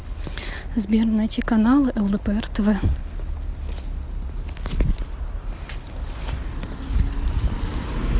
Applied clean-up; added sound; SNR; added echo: none; none; none; none.